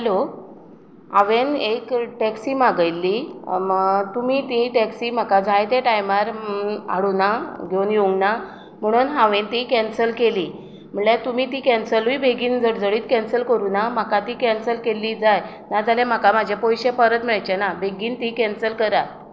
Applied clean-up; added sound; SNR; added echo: none; none; none; none.